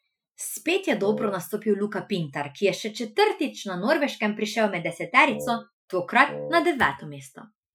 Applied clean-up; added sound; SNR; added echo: classical method Wiener filter.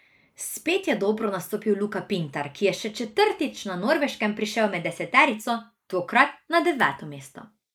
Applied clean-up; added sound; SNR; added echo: neural mask model Resemble Enhance denoiser.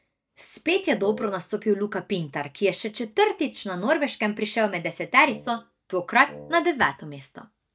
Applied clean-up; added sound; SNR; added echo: neural mask model DeepFilterNet 3.